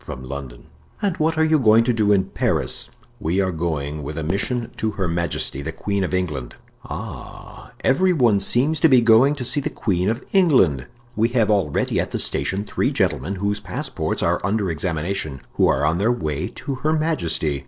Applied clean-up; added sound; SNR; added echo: neural separator model SepFormer DNS4.